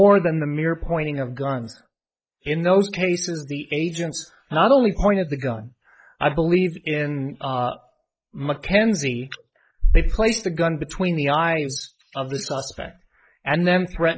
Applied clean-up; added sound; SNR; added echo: neural mask model Resemble Enhance denoiser.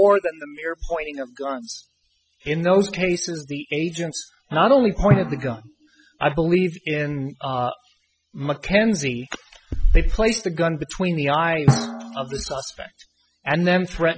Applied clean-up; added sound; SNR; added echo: classical method spectral subtraction.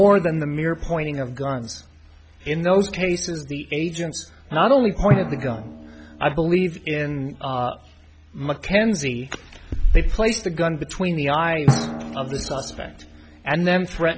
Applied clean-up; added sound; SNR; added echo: none; Drum; 10 dB; none.